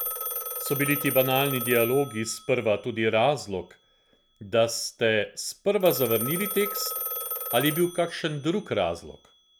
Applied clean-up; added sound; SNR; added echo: none; Telephone; 9 dB; none.